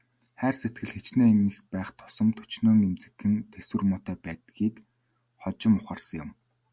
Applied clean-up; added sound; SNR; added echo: none; none; none; none.